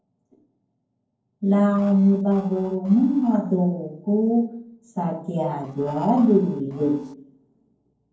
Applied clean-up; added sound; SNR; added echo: neural separator model SepFormer DNS4.